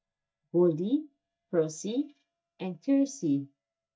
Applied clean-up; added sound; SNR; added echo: neural mask model DeepFilterNet 3.